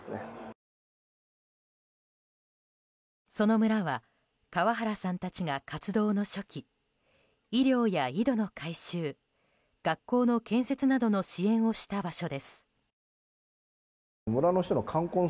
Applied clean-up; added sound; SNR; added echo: none; none; none; none.